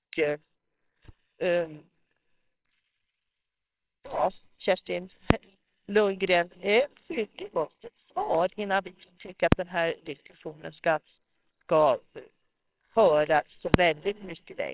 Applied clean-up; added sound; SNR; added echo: neural separator model SepFormer WHAMR!.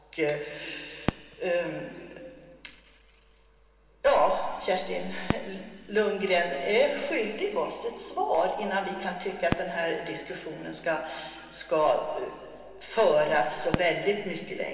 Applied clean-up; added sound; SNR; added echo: none; Fireworks; 13 dB; reverberation time 2.5 s.